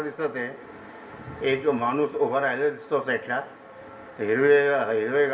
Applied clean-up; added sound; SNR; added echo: none; none; none; reverberation time 1.6 s.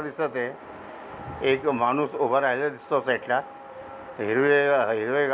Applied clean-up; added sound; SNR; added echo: none; none; none; none.